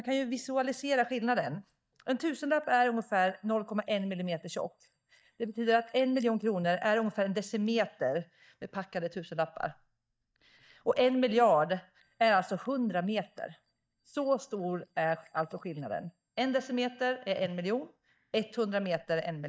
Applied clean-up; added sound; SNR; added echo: neural mask model DeepFilterNet 3.